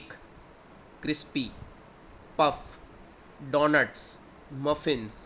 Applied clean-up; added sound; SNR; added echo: none; none; none; none.